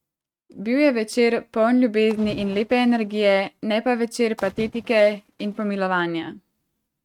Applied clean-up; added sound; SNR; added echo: neural mask model RNNoise.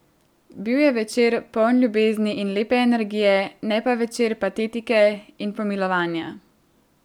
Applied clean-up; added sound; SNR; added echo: none; none; none; none.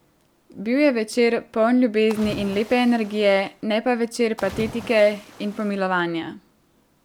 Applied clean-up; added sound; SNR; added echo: none; Splash, splatter; 18 dB; none.